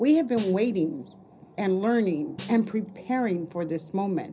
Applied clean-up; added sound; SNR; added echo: none; Snare drum; 19 dB; reverberation time 0.4 s.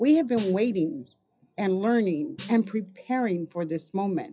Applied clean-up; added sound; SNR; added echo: classical method WPE with log-MMSE.